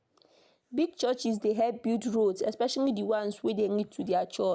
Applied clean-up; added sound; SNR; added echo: none; none; none; none.